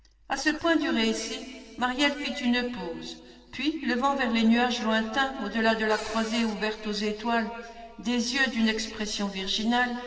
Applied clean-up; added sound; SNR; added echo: neural separator model SepFormer DNS4.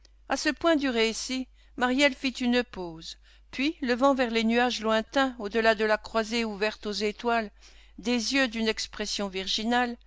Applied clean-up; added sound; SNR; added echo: none; none; none; none.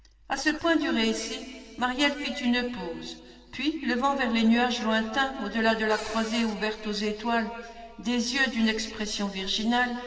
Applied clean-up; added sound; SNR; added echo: none; Cupboard open or close; 13 dB; reverberation time 2.2 s.